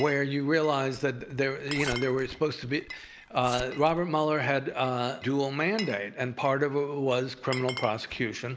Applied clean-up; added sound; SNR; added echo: none; Glass + Zipper (clothing); 16 dB; none.